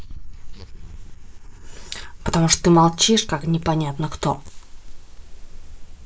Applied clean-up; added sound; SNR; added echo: neural mask model Resemble Enhance denoiser.